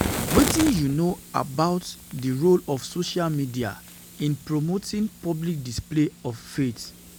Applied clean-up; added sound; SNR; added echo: none; Fire; 9 dB; none.